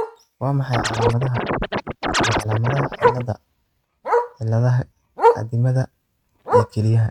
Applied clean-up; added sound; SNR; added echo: neural mask model RNNoise.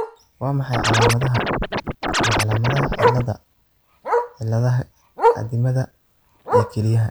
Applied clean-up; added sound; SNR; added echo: none; Bark + Scratching (performance technique); 0 dB; none.